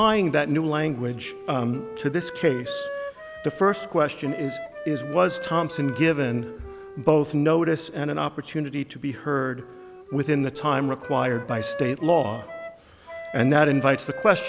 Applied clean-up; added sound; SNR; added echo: none; Wind instrument, woodwind instrument; 13 dB; none.